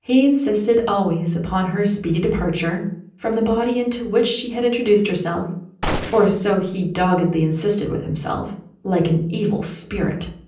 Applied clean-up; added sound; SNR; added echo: none; Gunshot, gunfire; 8 dB; reverberation time 0.6 s.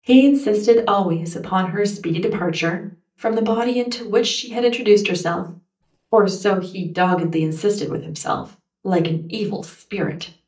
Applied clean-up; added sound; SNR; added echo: neural mask model DeepFilterNet 3.